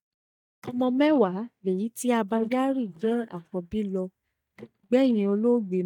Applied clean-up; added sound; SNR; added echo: neural mask model DeepFilterNet 3.